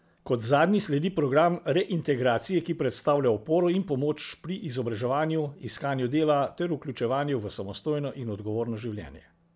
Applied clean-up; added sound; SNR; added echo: none; none; none; none.